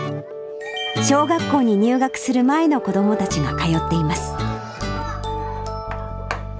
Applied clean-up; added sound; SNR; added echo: none; none; none; none.